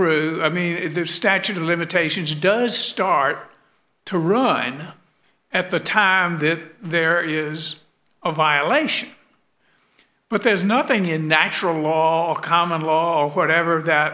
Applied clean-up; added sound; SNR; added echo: none; none; none; none.